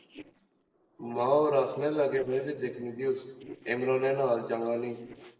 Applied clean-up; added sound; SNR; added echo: neural separator model SepFormer DNS4.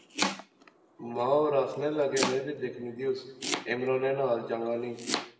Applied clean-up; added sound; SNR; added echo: none; Domestic sounds, home sounds; 7 dB; reverberation time 1.0 s.